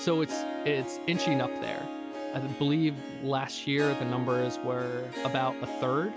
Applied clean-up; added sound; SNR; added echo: none; Harp; 6 dB; none.